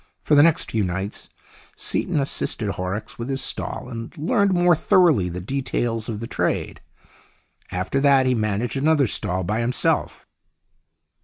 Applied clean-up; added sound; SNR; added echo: none; none; none; none.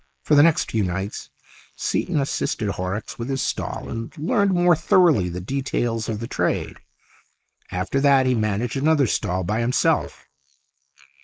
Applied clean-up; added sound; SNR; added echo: neural mask model Resemble Enhance denoiser.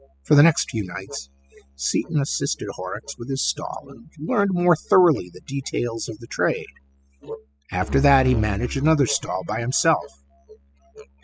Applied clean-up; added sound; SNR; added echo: classical method spectral subtraction.